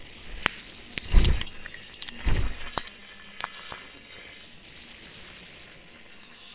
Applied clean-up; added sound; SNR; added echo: neural separator model SepFormer WHAMR!.